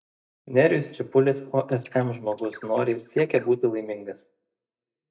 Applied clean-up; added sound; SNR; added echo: neural mask model DeepFilterNet 3.